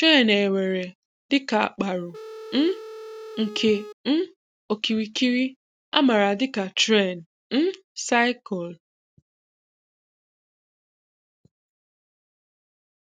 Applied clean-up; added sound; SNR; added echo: none; Telephone; 13 dB; none.